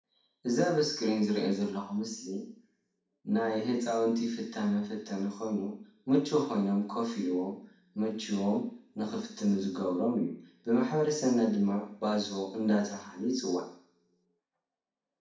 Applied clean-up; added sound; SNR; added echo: none; none; none; reverberation time 0.6 s.